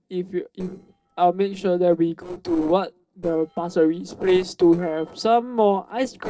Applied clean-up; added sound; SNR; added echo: neural separator model SepFormer DNS4.